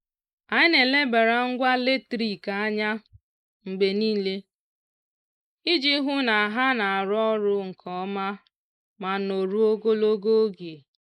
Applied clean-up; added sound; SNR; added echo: neural mask model Resemble Enhance denoiser.